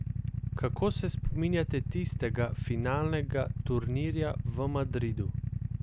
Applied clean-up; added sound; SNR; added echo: none; Idling / Motorcycle; 0 dB; none.